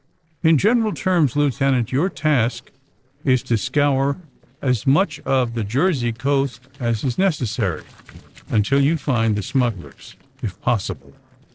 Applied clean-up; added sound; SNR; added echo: neural separator model SepFormer DNS4.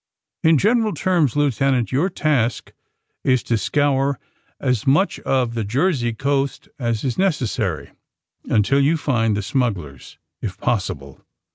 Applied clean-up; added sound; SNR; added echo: none; none; none; none.